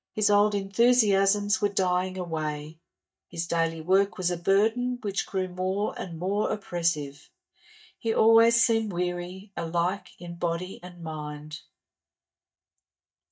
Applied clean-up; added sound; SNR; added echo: neural mask model DeepFilterNet 3.